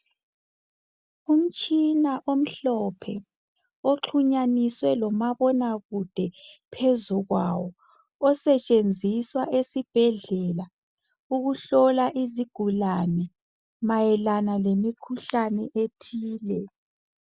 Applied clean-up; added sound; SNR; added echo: none; none; none; none.